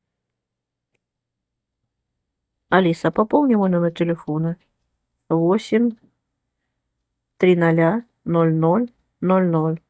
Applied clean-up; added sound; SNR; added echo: neural mask model DeepFilterNet 3.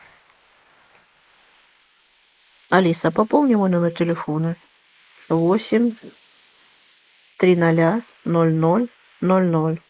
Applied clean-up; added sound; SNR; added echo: neural mask model Resemble Enhance denoiser.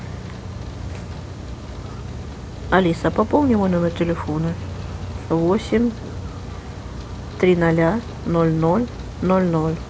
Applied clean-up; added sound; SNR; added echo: none; Rain; 9 dB; none.